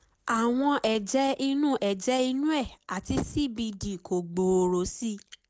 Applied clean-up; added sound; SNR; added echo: none; none; none; none.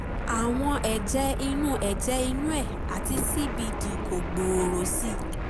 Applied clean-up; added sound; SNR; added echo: none; Fixed-wing aircraft, airplane; 1 dB; none.